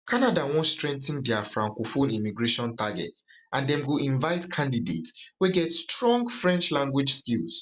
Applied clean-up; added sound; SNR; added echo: none; none; none; none.